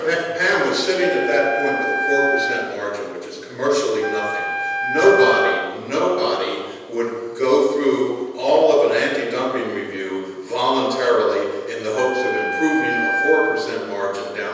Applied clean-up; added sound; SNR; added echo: none; Wind instrument, woodwind instrument; 3 dB; reverberation time 1.1 s.